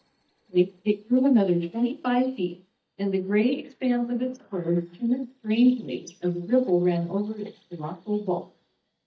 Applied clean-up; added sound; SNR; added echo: neural mask model DeepFilterNet 3.